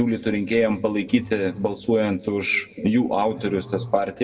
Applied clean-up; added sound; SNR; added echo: none; Growling; 19 dB; reverberation time 1.8 s.